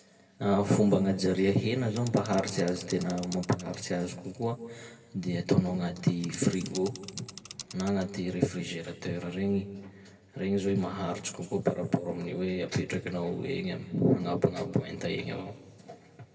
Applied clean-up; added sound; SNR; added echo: none; Mechanisms / Bicycle; 16 dB; reverberation time 1.3 s.